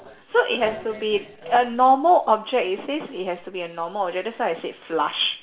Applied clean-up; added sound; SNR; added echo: none; none; none; reverberation time 0.5 s.